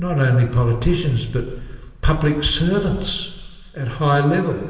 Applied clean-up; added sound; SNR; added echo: none; none; none; reverberation time 1.4 s.